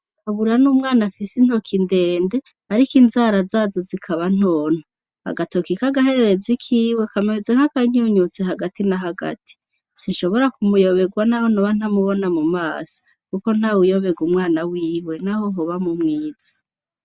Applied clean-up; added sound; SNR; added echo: none; none; none; none.